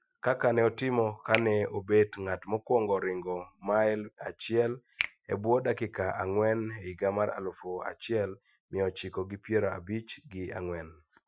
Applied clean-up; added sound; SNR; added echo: classical method Wiener filter.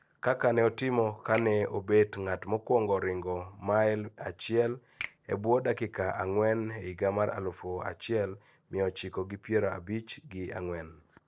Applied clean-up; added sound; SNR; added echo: neural separator model SepFormer DNS4.